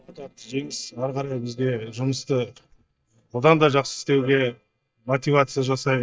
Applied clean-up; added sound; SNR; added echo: neural mask model DeepFilterNet 3.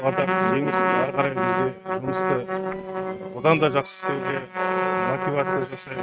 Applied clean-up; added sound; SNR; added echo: neural mask model RNNoise.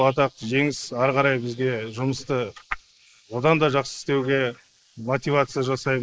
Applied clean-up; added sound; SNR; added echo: neural mask model Resemble Enhance denoiser.